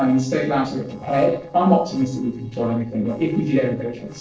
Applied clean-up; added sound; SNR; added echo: neural separator model SepFormer DNS4.